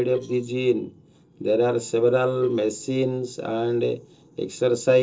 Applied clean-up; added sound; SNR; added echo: neural separator model SepFormer DNS4.